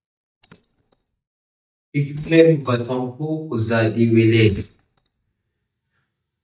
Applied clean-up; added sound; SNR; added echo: neural mask model DeepFilterNet 3.